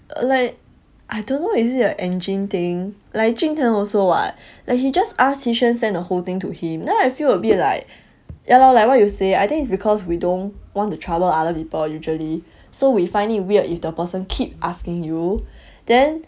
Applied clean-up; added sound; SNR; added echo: none; none; none; none.